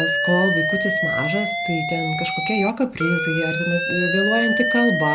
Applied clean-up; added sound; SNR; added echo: none; Alarm; 0 dB; none.